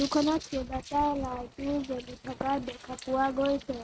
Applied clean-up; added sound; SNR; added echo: neural mask model RNNoise.